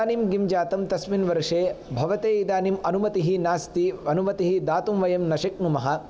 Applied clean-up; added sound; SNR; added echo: none; none; none; none.